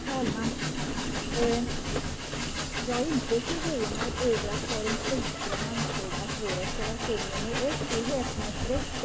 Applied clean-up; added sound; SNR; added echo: none; Train; -1 dB; none.